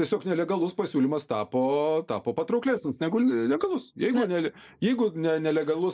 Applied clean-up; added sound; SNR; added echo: neural mask model Resemble Enhance denoiser.